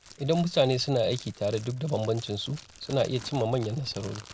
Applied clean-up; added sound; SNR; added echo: none; Crackle; 19 dB; none.